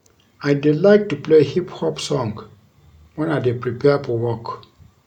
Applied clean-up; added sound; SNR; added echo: none; none; none; none.